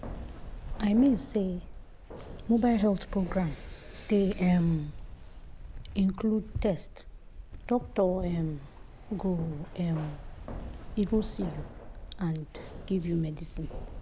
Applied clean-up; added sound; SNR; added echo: none; Keys jangling; 10 dB; none.